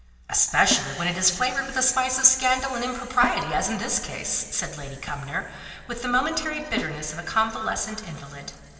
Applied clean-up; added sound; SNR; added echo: none; Snare drum; 13 dB; reverberation time 2.9 s.